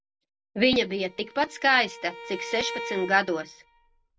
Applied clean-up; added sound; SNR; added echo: none; Bowed string instrument; 13 dB; none.